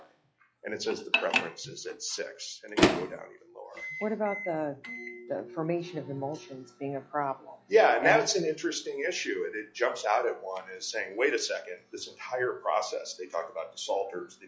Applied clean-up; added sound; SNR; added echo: classical method log-MMSE.